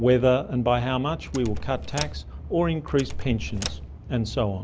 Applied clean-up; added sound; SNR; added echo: none; Door; 8 dB; none.